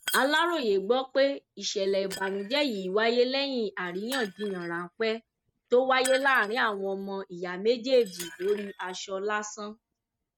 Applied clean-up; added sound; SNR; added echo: neural mask model RNNoise.